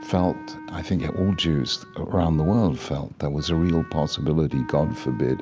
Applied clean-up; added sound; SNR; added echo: none; Wind instrument, woodwind instrument; 17 dB; none.